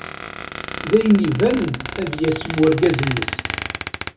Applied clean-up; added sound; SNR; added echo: none; Squeak; 9 dB; reverberation time 0.5 s.